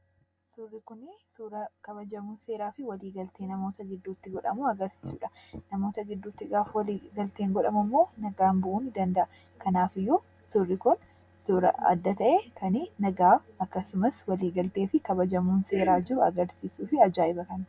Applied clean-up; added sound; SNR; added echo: none; none; none; none.